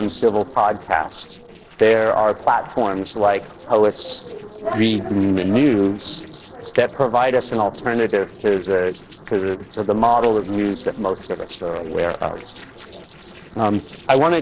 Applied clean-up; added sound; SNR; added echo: neural separator model SepFormer DNS4.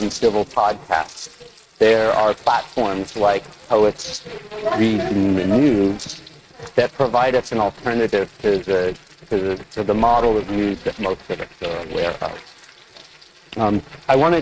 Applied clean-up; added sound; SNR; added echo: neural mask model RNNoise.